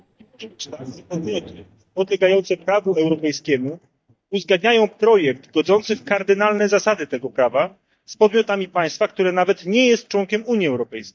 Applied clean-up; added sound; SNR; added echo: neural mask model DeepFilterNet 3.